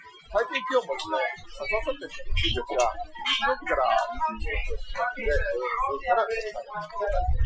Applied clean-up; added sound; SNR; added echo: classical method Wiener filter.